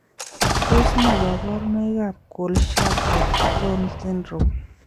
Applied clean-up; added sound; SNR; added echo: none; Explosion + Thump, thud; -3 dB; none.